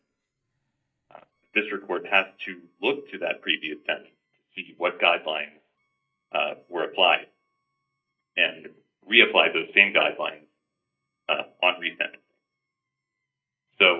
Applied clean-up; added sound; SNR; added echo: neural mask model DeepFilterNet 3.